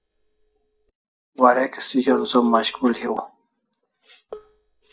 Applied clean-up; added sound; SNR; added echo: neural mask model DeepFilterNet 3.